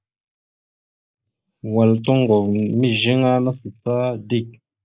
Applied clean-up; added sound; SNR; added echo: neural mask model Resemble Enhance denoiser.